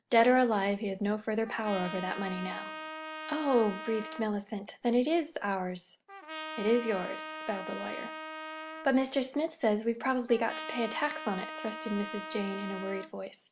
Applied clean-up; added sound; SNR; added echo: none; Trumpet; 10 dB; none.